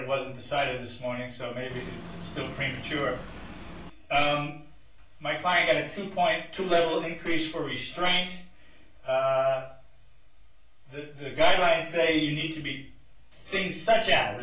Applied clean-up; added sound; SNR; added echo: none; Boat, Water vehicle; 13 dB; reverberation time 0.3 s.